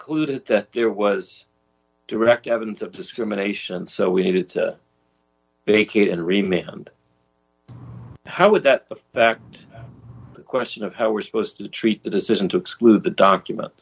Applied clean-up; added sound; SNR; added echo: none; none; none; none.